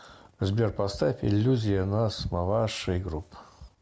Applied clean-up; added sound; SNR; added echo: none; none; none; none.